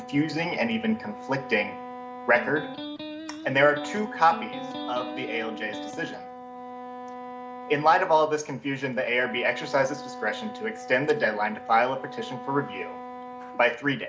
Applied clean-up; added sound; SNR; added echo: none; Electric guitar + Wind instrument, woodwind instrument; 11 dB; none.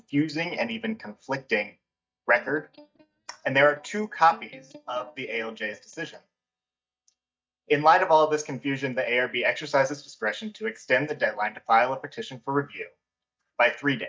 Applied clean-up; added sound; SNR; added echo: neural mask model DeepFilterNet 3.